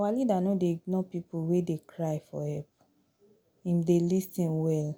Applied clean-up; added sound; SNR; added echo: none; none; none; none.